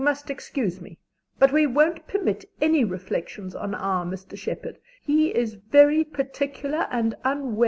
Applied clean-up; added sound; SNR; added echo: none; none; none; none.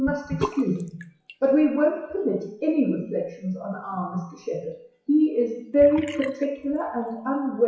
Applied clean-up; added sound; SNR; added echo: classical method WPE with log-MMSE.